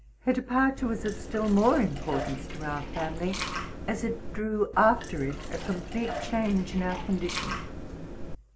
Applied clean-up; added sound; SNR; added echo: none; Liquid; 7 dB; none.